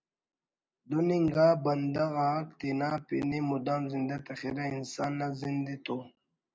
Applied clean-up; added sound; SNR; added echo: none; none; none; none.